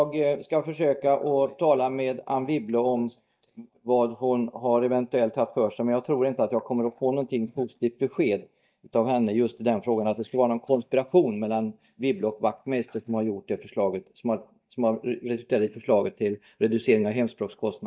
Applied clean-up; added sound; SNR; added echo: neural mask model DeepFilterNet 3.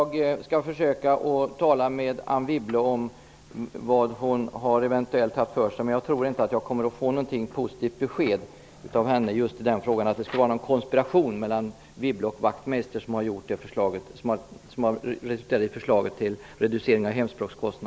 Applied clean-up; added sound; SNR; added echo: none; none; none; none.